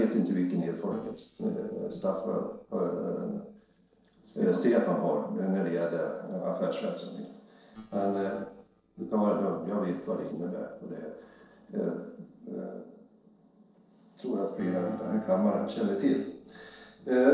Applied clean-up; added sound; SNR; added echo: neural separator model SepFormer DNS4.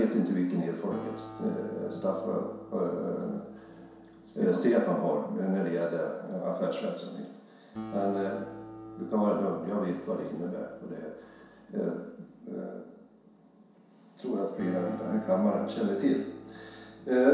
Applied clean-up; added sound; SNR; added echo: none; Acoustic guitar; 16 dB; reverberation time 0.7 s.